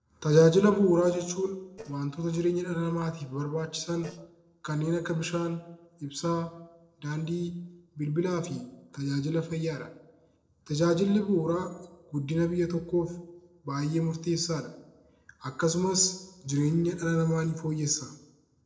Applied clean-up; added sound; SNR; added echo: neural separator model SepFormer DNS4.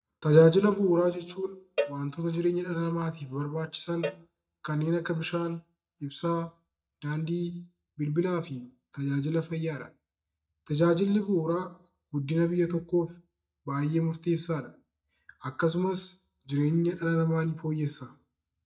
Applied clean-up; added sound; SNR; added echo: neural mask model DeepFilterNet 3.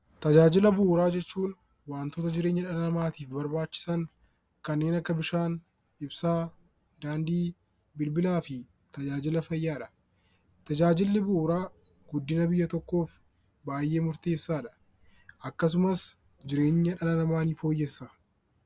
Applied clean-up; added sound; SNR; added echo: none; none; none; none.